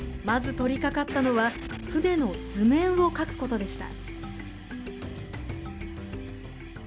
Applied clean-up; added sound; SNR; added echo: none; Engine starting / Car; 13 dB; none.